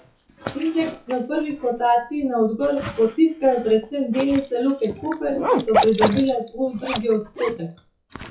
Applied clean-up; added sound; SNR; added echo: classical method WPE with log-MMSE.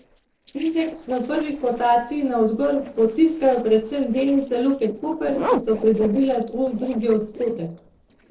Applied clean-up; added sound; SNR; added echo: neural separator model SepFormer DNS4.